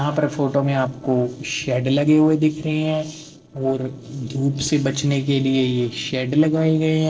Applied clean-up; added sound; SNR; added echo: neural separator model SepFormer DNS4.